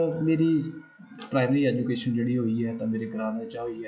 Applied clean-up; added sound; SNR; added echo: classical method log-MMSE.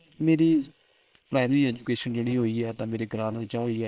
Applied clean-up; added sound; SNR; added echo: neural separator model SepFormer WHAM!.